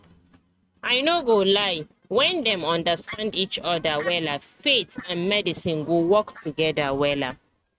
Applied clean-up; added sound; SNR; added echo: neural mask model RNNoise.